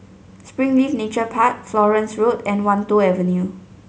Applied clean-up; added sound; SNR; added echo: none; none; none; none.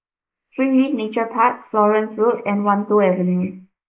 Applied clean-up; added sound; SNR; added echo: neural mask model Resemble Enhance denoiser.